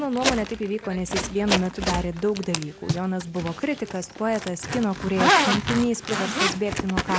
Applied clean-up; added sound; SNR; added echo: none; Zipper (clothing); 1 dB; none.